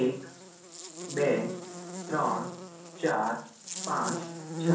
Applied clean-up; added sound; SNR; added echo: none; Buzz; 5 dB; reverberation time 0.6 s.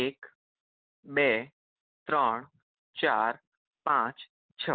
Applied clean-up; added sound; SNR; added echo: none; none; none; none.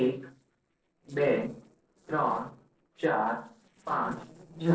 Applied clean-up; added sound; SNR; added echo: neural separator model SepFormer DNS4.